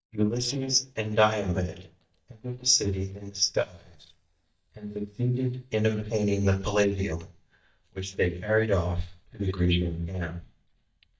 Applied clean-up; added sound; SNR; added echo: neural mask model DeepFilterNet 3.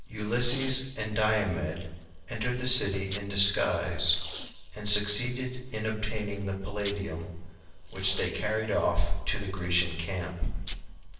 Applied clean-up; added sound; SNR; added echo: neural separator model SepFormer DNS4.